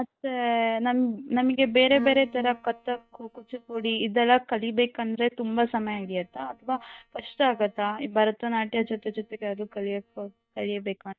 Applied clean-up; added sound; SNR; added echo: neural mask model DeepFilterNet 3.